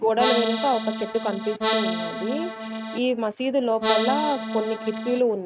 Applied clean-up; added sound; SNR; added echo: neural mask model RNNoise.